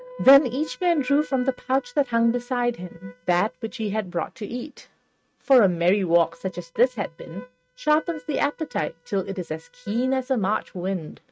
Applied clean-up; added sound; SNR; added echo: neural mask model RNNoise.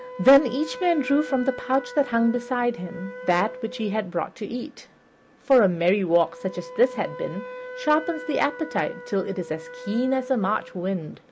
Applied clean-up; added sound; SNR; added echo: none; Wind instrument, woodwind instrument; 15 dB; none.